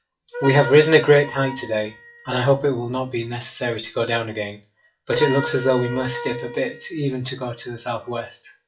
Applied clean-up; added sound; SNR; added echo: classical method WPE with log-MMSE.